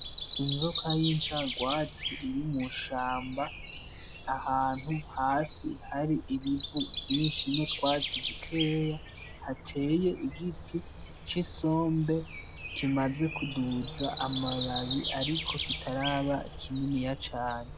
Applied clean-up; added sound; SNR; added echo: none; Breathing; 5 dB; none.